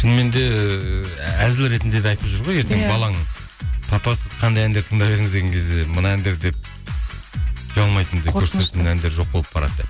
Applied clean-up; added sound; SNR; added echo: none; none; none; none.